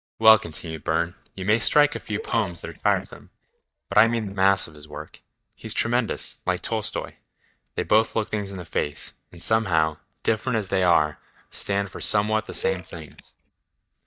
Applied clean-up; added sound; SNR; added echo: neural mask model DeepFilterNet 3.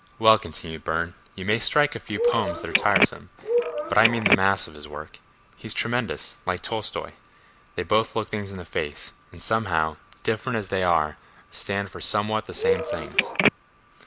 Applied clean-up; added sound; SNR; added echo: none; Telephone; -3 dB; none.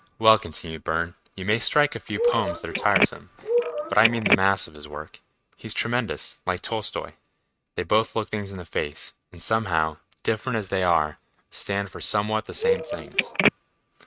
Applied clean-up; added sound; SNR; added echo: neural mask model RNNoise.